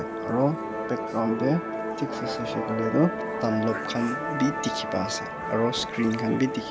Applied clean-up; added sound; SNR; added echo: none; Musical instrument; 4 dB; none.